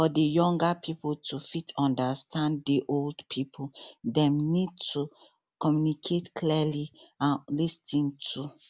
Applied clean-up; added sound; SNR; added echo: none; none; none; none.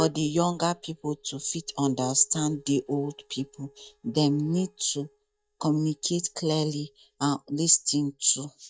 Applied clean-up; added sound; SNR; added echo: neural mask model DeepFilterNet 3.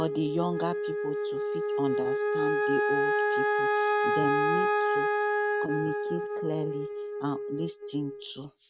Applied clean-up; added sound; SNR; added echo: neural mask model RNNoise.